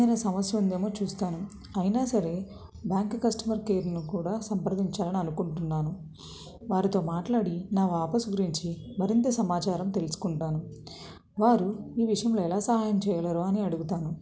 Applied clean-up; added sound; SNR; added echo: none; none; none; none.